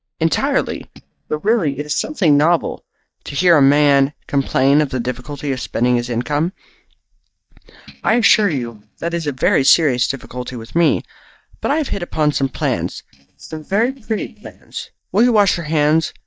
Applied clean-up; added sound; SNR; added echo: neural mask model DeepFilterNet 3.